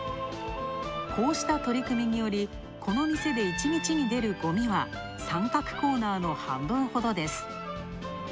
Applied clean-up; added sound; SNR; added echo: none; none; none; none.